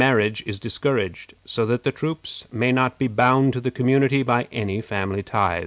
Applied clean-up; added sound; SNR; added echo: none; none; none; none.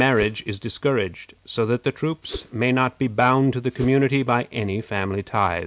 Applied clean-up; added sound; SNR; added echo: none; Whoosh, swoosh, swish; 13 dB; none.